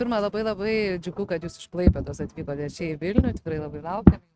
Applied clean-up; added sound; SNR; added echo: neural mask model RNNoise.